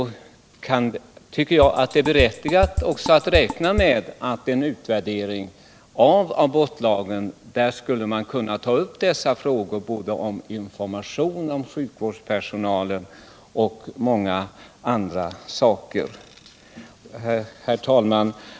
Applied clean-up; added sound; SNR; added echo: none; Drum kit; 5 dB; none.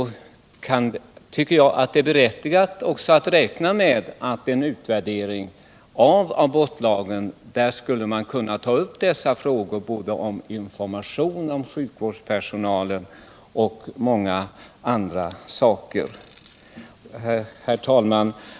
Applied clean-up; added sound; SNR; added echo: none; none; none; none.